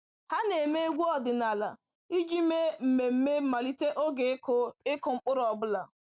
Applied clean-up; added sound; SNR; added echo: none; none; none; none.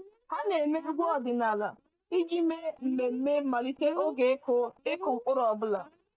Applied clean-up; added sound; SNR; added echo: neural mask model DeepFilterNet 3.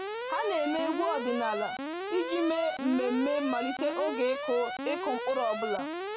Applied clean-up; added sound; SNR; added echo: none; Alarm; 4 dB; none.